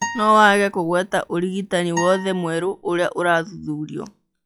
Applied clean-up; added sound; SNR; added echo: classical method log-MMSE.